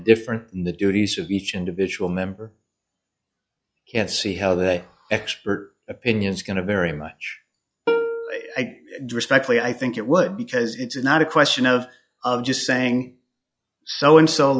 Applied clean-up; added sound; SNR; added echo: classical method log-MMSE.